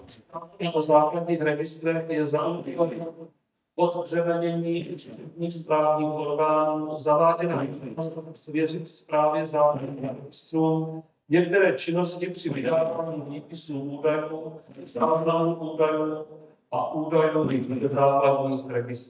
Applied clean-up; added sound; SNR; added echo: neural mask model DeepFilterNet 3.